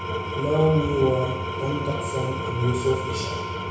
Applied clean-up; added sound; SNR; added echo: none; Engine / Tools; 4 dB; reverberation time 1.1 s.